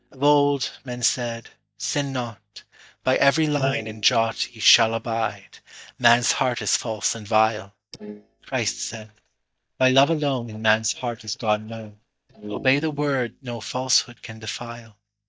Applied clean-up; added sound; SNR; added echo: neural mask model DeepFilterNet 3.